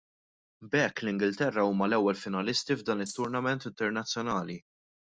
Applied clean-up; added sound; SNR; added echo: neural mask model RNNoise.